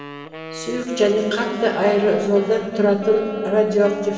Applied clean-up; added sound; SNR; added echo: none; Wind instrument, woodwind instrument; 14 dB; reverberation time 2.5 s.